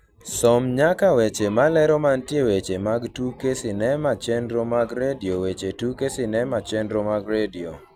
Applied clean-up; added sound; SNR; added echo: none; none; none; none.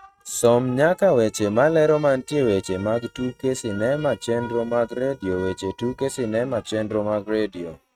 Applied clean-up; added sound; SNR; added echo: neural mask model RNNoise.